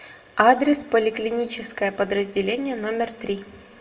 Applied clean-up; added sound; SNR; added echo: none; none; none; reverberation time 0.3 s.